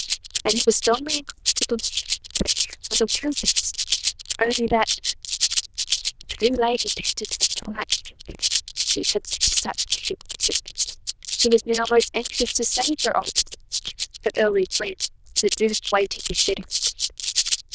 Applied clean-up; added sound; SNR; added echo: neural diffusion model UNIVERSE++.